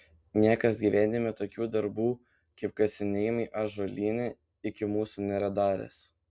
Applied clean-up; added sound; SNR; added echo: none; none; none; none.